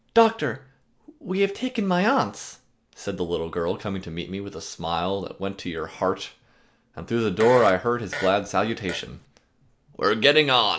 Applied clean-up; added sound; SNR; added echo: none; Fart; 11 dB; none.